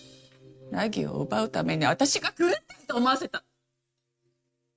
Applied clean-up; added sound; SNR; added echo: neural mask model RNNoise.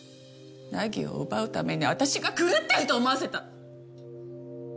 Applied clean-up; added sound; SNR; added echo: none; none; none; none.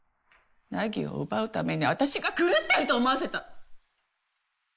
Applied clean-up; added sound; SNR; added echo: neural mask model Resemble Enhance denoiser.